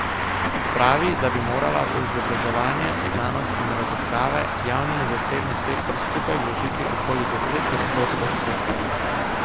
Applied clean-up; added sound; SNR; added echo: none; Traffic noise, roadway noise; -3 dB; none.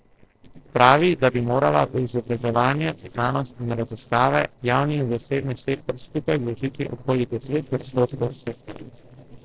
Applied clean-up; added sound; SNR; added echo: neural separator model SepFormer DNS4.